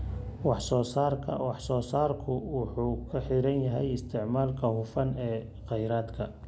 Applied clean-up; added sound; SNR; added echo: none; none; none; none.